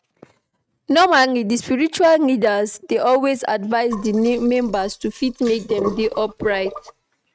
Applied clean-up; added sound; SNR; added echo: neural mask model RNNoise.